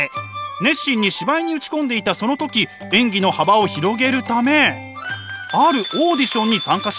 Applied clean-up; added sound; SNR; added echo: none; none; none; none.